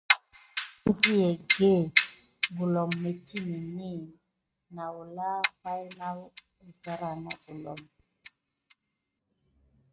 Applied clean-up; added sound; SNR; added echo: neural mask model RNNoise.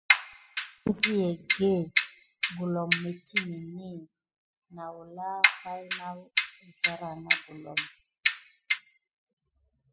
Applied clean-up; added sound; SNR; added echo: classical method spectral subtraction.